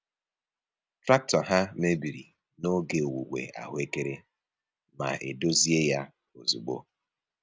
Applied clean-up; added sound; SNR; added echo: none; none; none; none.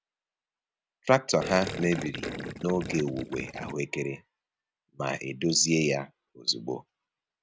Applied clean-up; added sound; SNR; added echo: none; Gurgling; 8 dB; none.